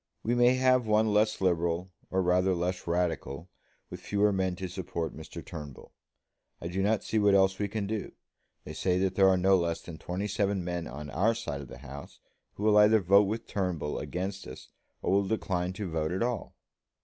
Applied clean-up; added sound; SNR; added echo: none; none; none; none.